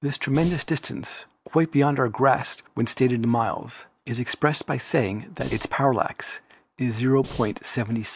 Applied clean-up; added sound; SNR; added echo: none; Breathing; 14 dB; none.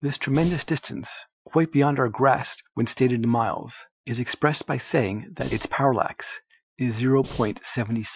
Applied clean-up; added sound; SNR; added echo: classical method Wiener filter.